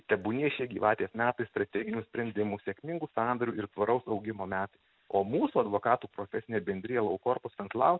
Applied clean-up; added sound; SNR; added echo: none; none; none; none.